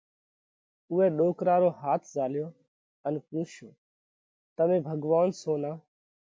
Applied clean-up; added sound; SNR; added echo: none; none; none; none.